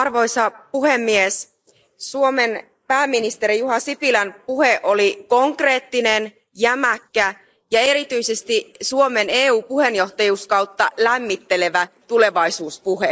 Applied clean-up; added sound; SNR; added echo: neural mask model Resemble Enhance denoiser.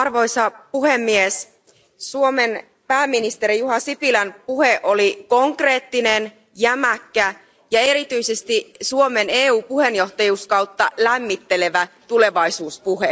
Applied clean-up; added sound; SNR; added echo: none; none; none; none.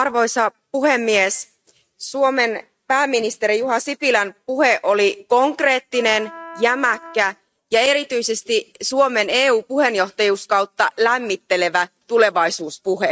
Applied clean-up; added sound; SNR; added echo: neural mask model RNNoise.